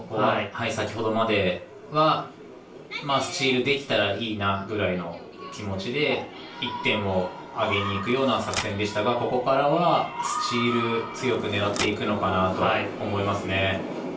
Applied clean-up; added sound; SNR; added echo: none; Typewriter; 15 dB; reverberation time 0.3 s.